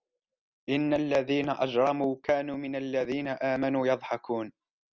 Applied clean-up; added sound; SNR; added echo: none; none; none; none.